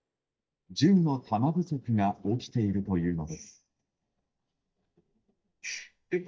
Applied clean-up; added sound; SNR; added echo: neural mask model DeepFilterNet 3.